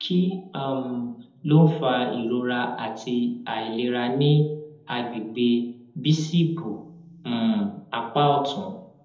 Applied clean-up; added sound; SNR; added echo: none; none; none; reverberation time 0.8 s.